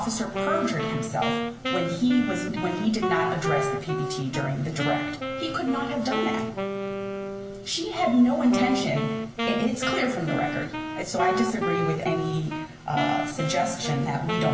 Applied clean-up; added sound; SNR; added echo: none; Wind instrument, woodwind instrument; 4 dB; reverberation time 0.2 s.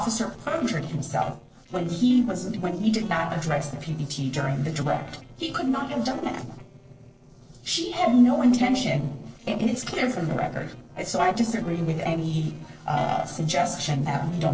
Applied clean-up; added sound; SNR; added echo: neural separator model SepFormer DNS4.